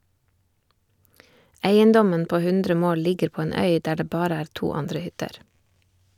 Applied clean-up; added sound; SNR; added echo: none; none; none; none.